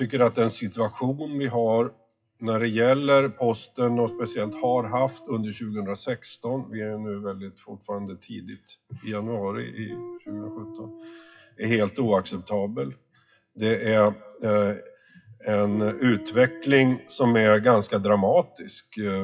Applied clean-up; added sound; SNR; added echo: classical method WPE with log-MMSE.